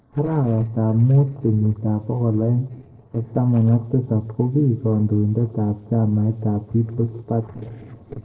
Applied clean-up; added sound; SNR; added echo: neural separator model SepFormer DNS4.